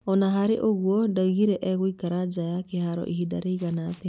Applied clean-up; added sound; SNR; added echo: none; none; none; none.